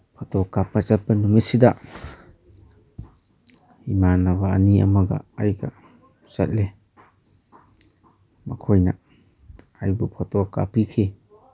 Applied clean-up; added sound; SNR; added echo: none; none; none; none.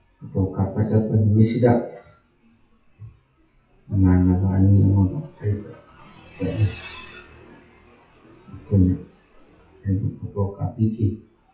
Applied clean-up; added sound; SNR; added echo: classical method WPE with log-MMSE.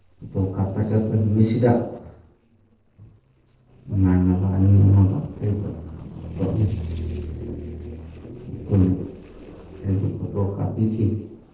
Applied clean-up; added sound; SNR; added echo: neural separator model SepFormer DNS4.